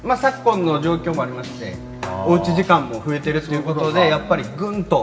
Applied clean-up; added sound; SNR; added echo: none; Bowed string instrument; 19 dB; reverberation time 1.5 s.